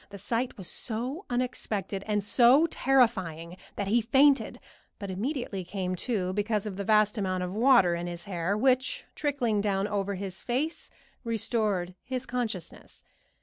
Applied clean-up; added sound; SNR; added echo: none; none; none; none.